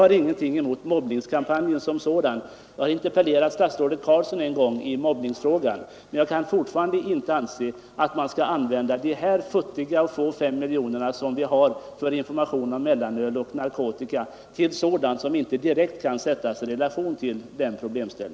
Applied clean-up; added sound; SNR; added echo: none; none; none; none.